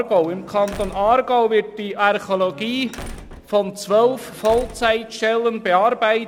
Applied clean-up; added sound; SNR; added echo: none; Slam; 18 dB; none.